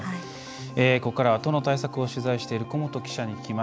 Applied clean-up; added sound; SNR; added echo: none; none; none; none.